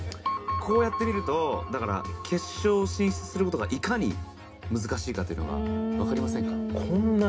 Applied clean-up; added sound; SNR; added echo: none; none; none; reverberation time 0.3 s.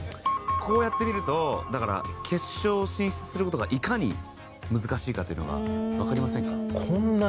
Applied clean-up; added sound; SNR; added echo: none; none; none; none.